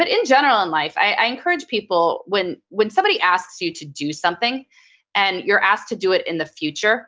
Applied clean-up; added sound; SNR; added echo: none; none; none; none.